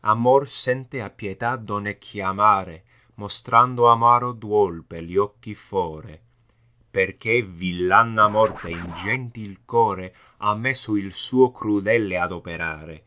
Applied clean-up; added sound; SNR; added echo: none; Scratching (performance technique); 19 dB; none.